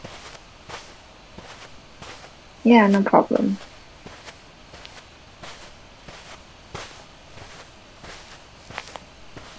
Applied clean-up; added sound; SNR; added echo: none; Walk, footsteps; 17 dB; none.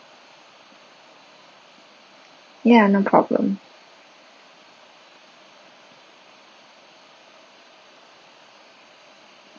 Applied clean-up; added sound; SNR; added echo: none; none; none; none.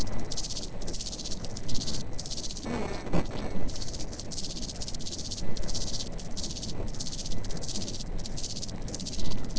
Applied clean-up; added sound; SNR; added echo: neural separator model SepFormer DNS4.